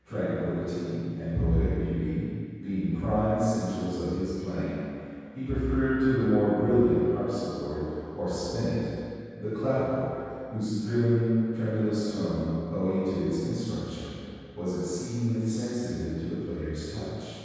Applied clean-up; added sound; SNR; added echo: none; none; none; reverberation time 2.2 s.